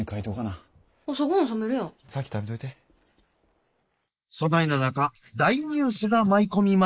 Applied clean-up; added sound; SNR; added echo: neural mask model Resemble Enhance denoiser.